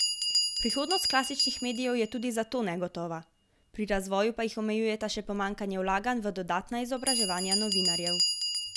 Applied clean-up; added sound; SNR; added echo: none; Bell; 2 dB; none.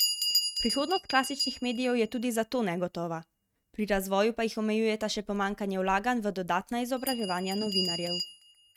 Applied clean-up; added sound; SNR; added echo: neural mask model RNNoise.